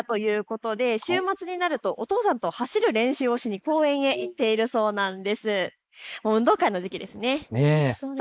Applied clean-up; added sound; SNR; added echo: neural mask model Resemble Enhance denoiser.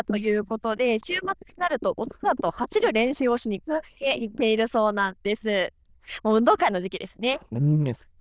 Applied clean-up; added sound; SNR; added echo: neural diffusion model UNIVERSE++.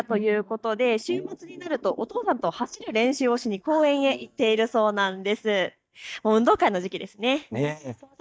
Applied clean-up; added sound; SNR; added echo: neural mask model DeepFilterNet 3.